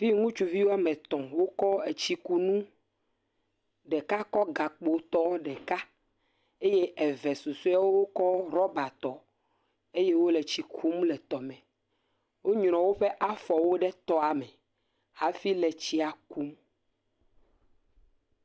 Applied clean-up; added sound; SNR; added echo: none; none; none; none.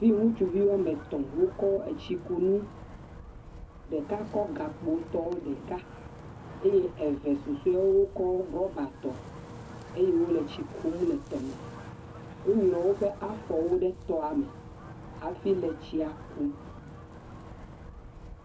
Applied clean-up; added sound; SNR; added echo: none; Wind; 14 dB; reverberation time 0.4 s.